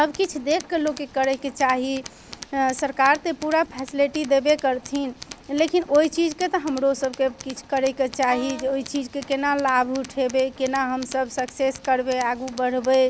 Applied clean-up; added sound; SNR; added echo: none; Wind instrument, woodwind instrument + Tools; 18 dB; none.